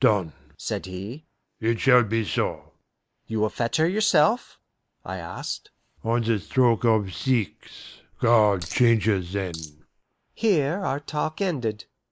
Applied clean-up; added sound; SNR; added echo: neural mask model Resemble Enhance denoiser.